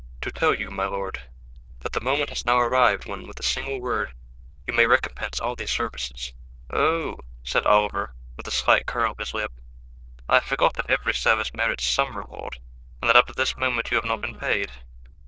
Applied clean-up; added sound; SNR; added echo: neural diffusion model UNIVERSE++.